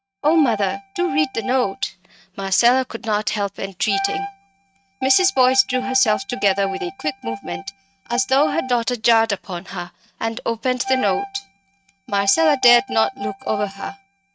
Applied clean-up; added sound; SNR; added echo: neural mask model RNNoise.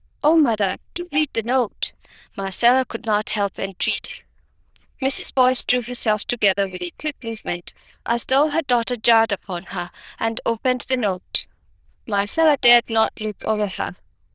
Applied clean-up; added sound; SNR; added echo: neural diffusion model UNIVERSE++.